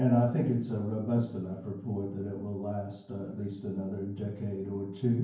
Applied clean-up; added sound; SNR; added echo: none; none; none; reverberation time 0.9 s.